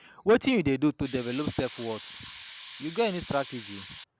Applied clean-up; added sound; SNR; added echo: none; Hiss; 7 dB; none.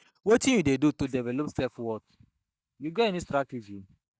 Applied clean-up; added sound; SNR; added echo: neural mask model DeepFilterNet 3.